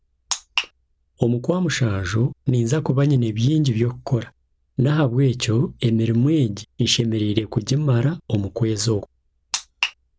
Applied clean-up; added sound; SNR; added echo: none; none; none; none.